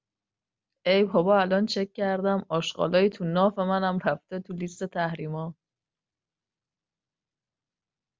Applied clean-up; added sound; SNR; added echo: none; none; none; none.